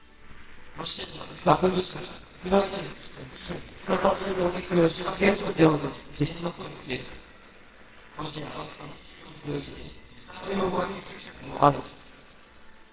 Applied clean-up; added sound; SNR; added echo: neural separator model SepFormer WHAMR!.